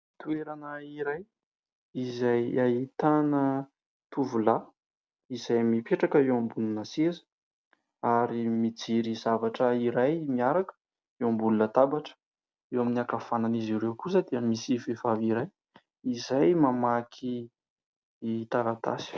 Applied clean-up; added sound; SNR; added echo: none; none; none; none.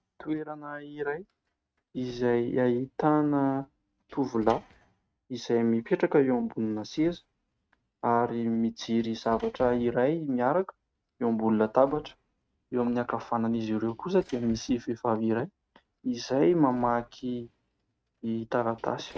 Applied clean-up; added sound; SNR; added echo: neural mask model RNNoise.